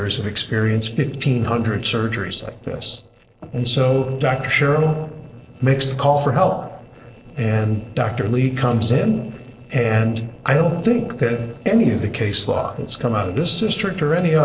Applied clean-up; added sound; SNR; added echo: neural separator model SepFormer DNS4.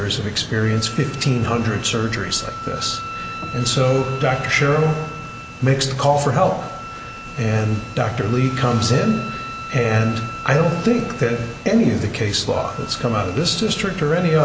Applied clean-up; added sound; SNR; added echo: none; Wind instrument, woodwind instrument; 14 dB; none.